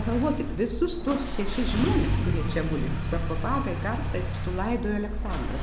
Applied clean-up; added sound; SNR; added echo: none; Engine starting; 4 dB; none.